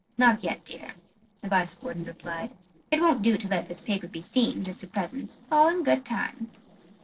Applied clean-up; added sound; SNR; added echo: neural separator model SepFormer DNS4.